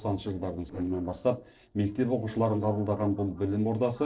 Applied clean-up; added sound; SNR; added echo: neural separator model SepFormer DNS4.